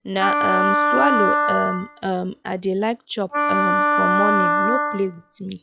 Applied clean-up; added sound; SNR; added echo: classical method log-MMSE.